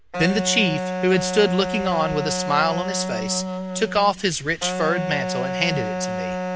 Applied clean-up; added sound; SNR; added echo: none; Wind instrument, woodwind instrument; 4 dB; none.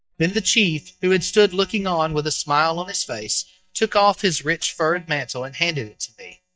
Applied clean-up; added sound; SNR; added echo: neural mask model DeepFilterNet 3.